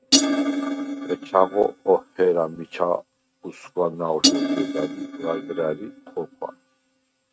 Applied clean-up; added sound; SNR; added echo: neural mask model RNNoise.